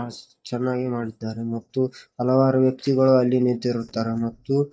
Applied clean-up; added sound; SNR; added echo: neural mask model DeepFilterNet 3.